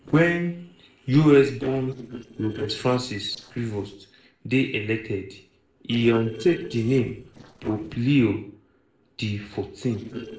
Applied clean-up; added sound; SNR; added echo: neural separator model SepFormer DNS4.